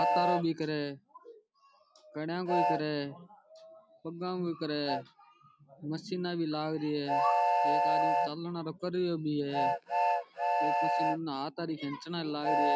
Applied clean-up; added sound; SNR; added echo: none; Train; -3 dB; none.